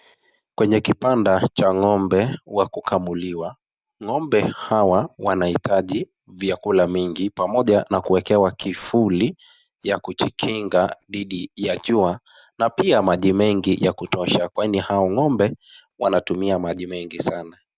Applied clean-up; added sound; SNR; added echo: none; none; none; none.